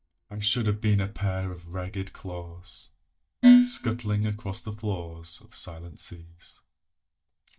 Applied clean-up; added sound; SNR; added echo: neural mask model DeepFilterNet 3.